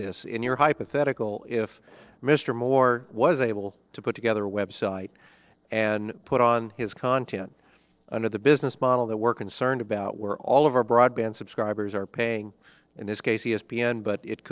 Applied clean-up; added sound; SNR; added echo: neural separator model SepFormer DNS4.